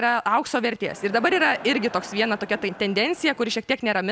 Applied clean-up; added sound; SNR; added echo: none; Crowd; 17 dB; none.